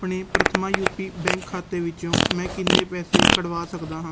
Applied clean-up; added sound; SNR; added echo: none; Fart; -4 dB; none.